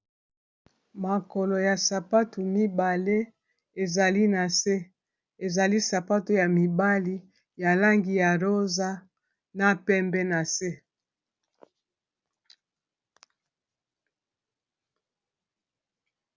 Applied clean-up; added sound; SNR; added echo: none; none; none; none.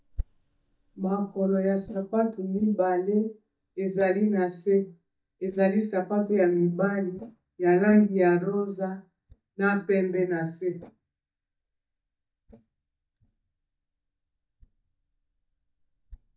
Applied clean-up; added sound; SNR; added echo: neural mask model DeepFilterNet 3.